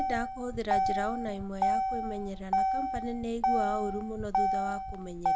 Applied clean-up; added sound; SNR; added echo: none; Motor vehicle (road); -5 dB; none.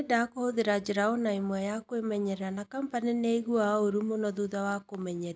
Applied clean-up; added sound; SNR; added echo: none; none; none; none.